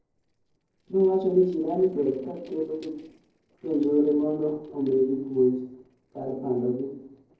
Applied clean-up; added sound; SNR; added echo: neural separator model SepFormer DNS4.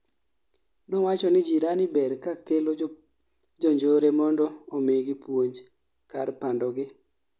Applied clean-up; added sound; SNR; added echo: none; none; none; none.